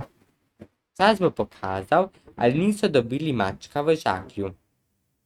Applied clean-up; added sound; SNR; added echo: neural mask model RNNoise.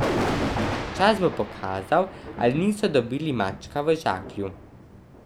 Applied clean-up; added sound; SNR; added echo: none; Thunder; 6 dB; none.